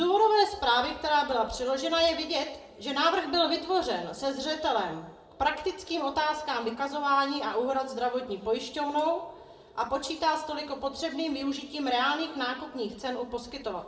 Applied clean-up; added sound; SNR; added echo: none; none; none; reverberation time 0.6 s.